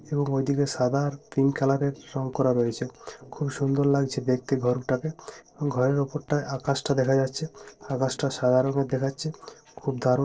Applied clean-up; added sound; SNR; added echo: neural separator model SepFormer DNS4.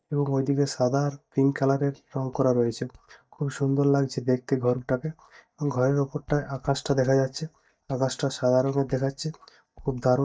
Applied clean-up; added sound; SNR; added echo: neural mask model DeepFilterNet 3.